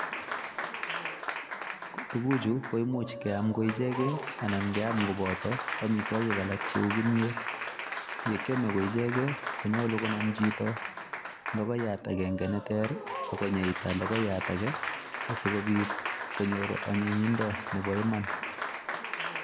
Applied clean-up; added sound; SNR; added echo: none; Applause; 5 dB; none.